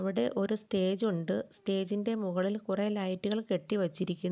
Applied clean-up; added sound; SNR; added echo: none; none; none; none.